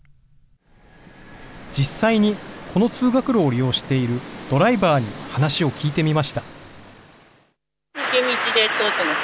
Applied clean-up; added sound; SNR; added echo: none; none; none; none.